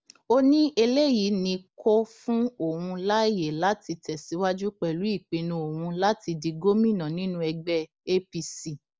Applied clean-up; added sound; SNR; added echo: none; none; none; none.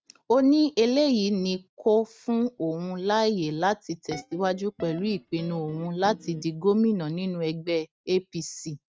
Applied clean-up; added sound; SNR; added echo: neural mask model RNNoise.